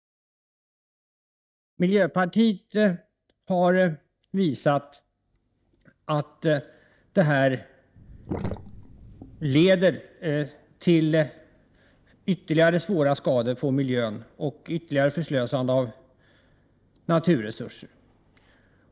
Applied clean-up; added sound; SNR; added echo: neural mask model DeepFilterNet 3.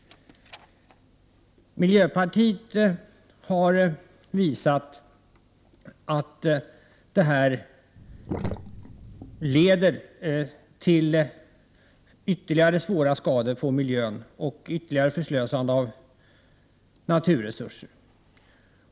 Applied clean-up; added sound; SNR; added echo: none; Sink (filling or washing); 10 dB; none.